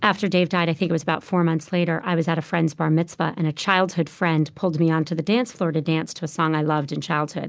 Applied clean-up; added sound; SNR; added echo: none; none; none; none.